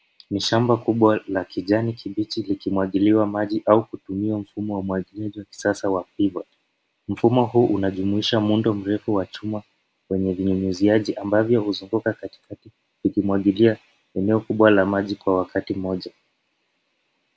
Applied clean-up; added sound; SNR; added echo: none; none; none; none.